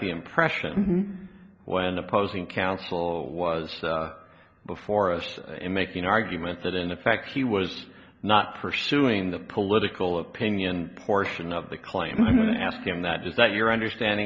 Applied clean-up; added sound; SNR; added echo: none; none; none; none.